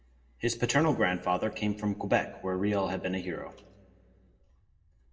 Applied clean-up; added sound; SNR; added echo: none; none; none; reverberation time 1.1 s.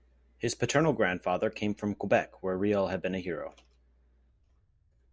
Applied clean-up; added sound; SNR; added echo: none; none; none; none.